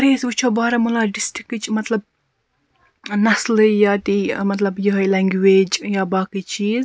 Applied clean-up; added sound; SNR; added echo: none; none; none; none.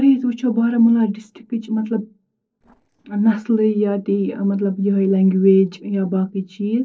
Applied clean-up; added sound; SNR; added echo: neural separator model SepFormer DNS4.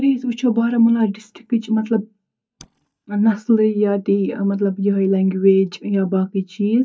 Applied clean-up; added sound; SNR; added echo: neural mask model DeepFilterNet 3.